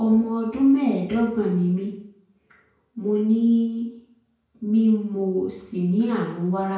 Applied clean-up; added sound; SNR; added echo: none; none; none; reverberation time 0.5 s.